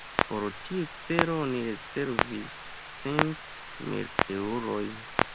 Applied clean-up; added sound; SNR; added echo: none; Clock; 0 dB; none.